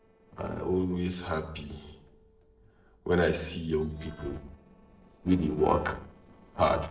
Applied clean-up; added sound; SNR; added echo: neural separator model SepFormer DNS4.